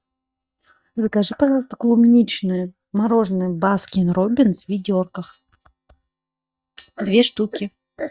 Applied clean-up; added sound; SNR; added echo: neural mask model DeepFilterNet 3.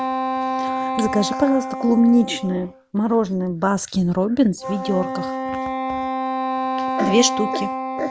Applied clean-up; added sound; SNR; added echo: none; Wind instrument, woodwind instrument; 4 dB; none.